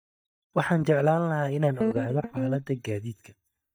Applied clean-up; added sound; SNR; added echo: neural mask model DeepFilterNet 3.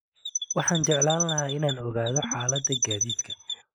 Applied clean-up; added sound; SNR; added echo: neural mask model Resemble Enhance denoiser.